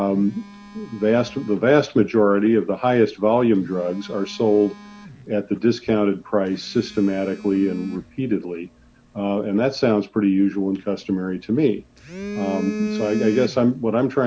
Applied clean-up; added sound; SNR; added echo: none; Telephone; 15 dB; none.